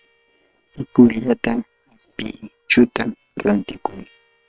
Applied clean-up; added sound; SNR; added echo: neural separator model SepFormer WHAM!.